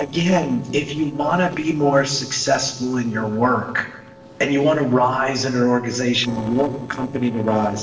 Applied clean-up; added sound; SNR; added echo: neural separator model SepFormer DNS4.